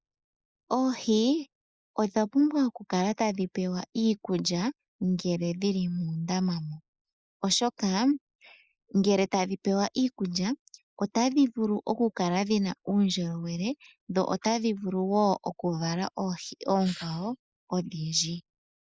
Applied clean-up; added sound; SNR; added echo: neural mask model Resemble Enhance denoiser.